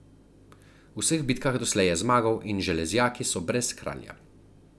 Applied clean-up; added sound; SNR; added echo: none; none; none; none.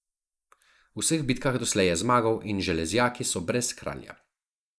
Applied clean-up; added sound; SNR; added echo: neural mask model Resemble Enhance denoiser.